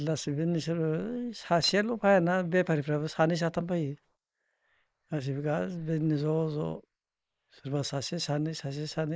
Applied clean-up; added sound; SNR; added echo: neural mask model Resemble Enhance denoiser.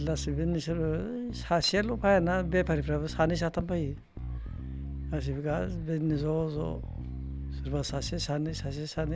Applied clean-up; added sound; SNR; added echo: none; Bass guitar; 7 dB; none.